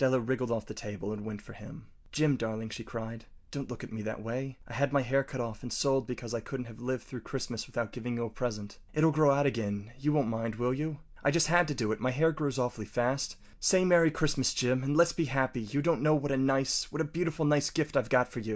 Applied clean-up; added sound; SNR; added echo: none; none; none; none.